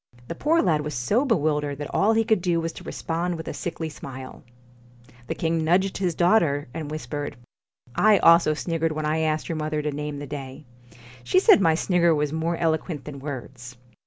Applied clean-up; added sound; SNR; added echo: none; none; none; none.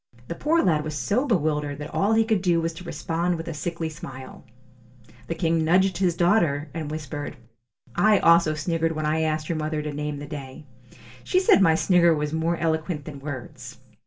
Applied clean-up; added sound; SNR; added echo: none; none; none; reverberation time 0.2 s.